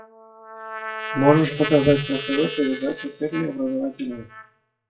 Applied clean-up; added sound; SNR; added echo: classical method WPE with log-MMSE.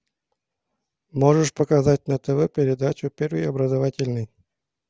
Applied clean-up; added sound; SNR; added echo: none; none; none; none.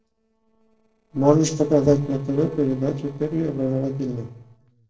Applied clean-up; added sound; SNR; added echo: neural separator model SepFormer DNS4.